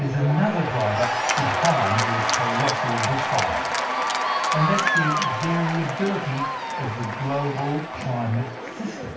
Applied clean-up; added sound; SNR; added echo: none; Applause / Cheering; -1 dB; reverberation time 0.3 s.